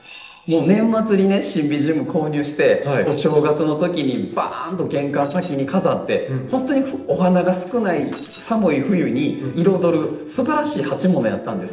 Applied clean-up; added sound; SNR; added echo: neural separator model SepFormer DNS4.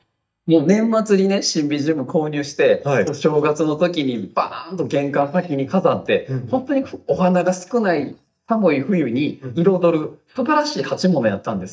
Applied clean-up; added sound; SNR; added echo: neural mask model DeepFilterNet 3.